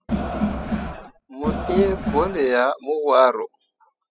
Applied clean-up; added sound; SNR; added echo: classical method spectral subtraction.